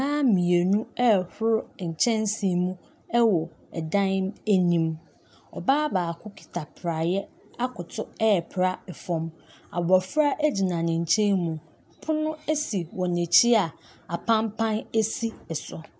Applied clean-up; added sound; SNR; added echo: none; none; none; none.